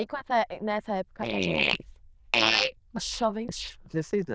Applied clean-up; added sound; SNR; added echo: neural diffusion model UNIVERSE++.